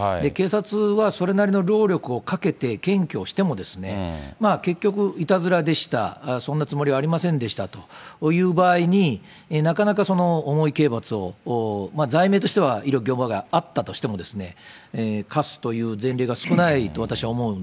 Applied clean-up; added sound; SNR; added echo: none; none; none; none.